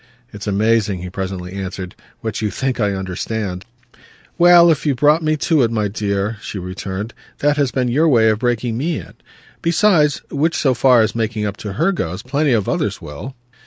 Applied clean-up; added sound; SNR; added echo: none; none; none; none.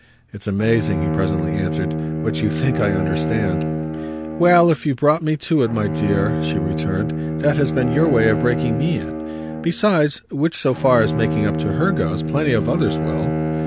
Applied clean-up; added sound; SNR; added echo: none; Bowed string instrument; 3 dB; none.